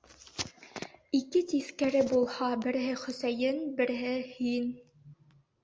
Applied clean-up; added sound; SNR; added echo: none; none; none; none.